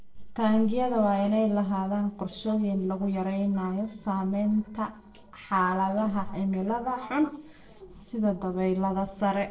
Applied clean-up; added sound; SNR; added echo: neural separator model SepFormer DNS4.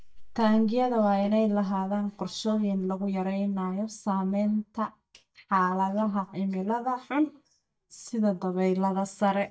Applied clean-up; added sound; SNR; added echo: neural mask model DeepFilterNet 3.